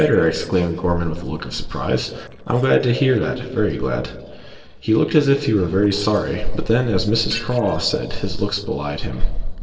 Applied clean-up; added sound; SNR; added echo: neural separator model SepFormer DNS4.